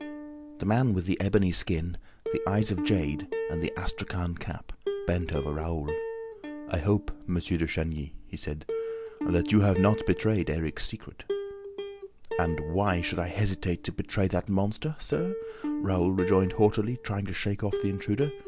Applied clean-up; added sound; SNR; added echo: none; Plucked string instrument; 8 dB; none.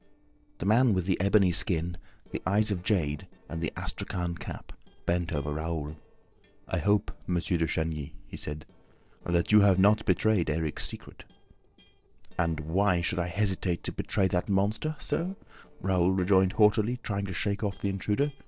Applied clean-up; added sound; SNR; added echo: neural separator model SepFormer DNS4.